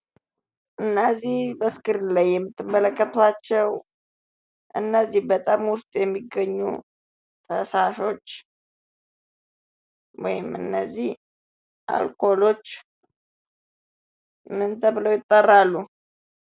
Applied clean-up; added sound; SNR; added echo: none; none; none; none.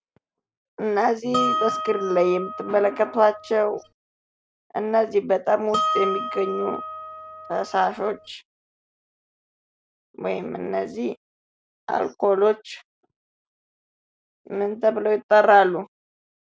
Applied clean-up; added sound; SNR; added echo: none; Harp; 5 dB; none.